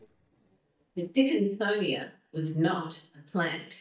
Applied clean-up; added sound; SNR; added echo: neural mask model DeepFilterNet 3.